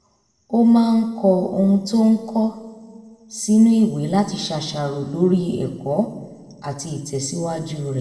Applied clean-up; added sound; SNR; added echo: none; none; none; reverberation time 1.5 s.